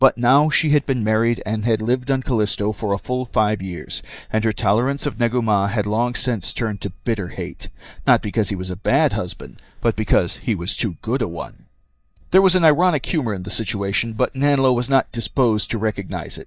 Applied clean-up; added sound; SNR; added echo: neural mask model DeepFilterNet 3.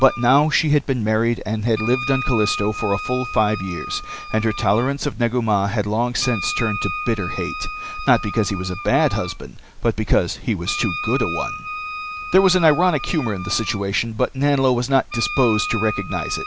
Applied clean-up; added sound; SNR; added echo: none; Wind instrument, woodwind instrument; 10 dB; none.